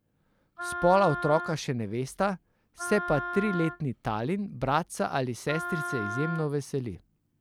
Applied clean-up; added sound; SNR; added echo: none; Wind instrument, woodwind instrument; 8 dB; none.